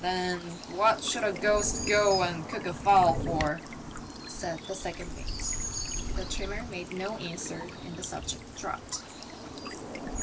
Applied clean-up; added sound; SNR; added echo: none; Stream / Bird vocalization, bird call, bird song; 6 dB; none.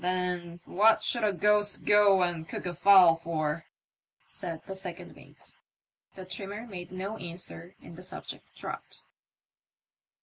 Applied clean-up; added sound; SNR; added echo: none; none; none; none.